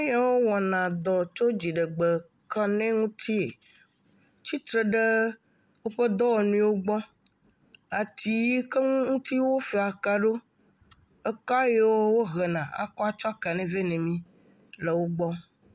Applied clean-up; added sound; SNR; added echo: none; none; none; none.